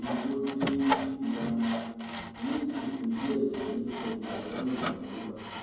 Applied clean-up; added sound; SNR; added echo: none; Sawing; 5 dB; reverberation time 2.2 s.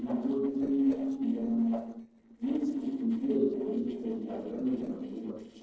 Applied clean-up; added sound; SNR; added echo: neural separator model SepFormer DNS4.